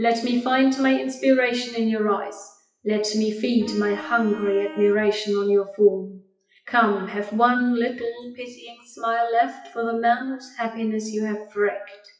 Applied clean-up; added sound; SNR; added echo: classical method WPE with log-MMSE.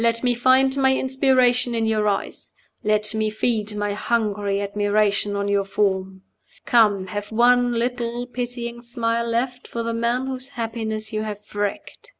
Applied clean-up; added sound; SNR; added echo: none; none; none; none.